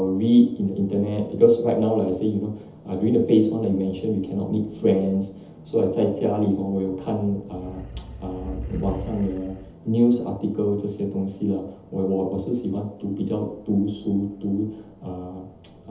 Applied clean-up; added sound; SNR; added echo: none; Animal; 11 dB; reverberation time 0.8 s.